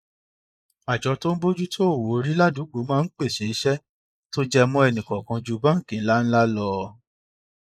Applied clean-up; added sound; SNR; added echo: neural mask model Resemble Enhance denoiser.